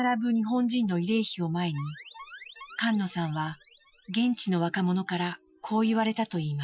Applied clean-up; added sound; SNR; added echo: classical method Wiener filter.